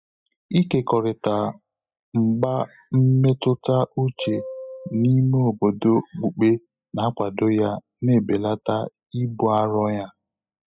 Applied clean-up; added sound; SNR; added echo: classical method spectral subtraction.